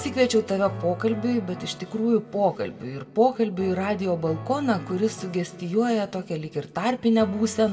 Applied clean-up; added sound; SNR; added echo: none; none; none; reverberation time 0.9 s.